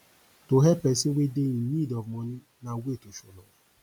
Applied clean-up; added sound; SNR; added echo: none; none; none; none.